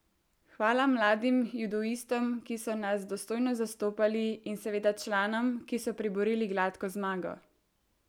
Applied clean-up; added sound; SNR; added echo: none; none; none; none.